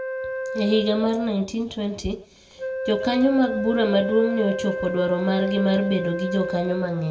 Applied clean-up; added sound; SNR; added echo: none; Wind instrument, woodwind instrument; 7 dB; reverberation time 0.5 s.